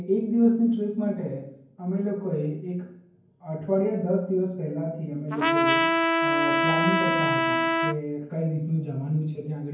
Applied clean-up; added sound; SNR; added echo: none; Trumpet; -4 dB; reverberation time 0.9 s.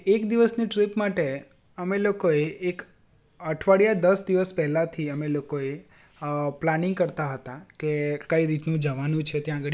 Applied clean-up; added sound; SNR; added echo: none; none; none; none.